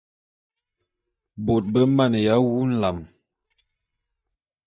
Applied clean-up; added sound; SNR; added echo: neural mask model DeepFilterNet 3.